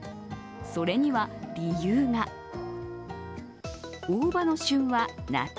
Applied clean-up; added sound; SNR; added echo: none; Dog; 16 dB; none.